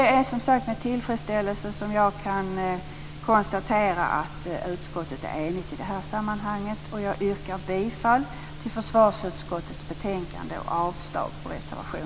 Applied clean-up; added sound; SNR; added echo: none; none; none; none.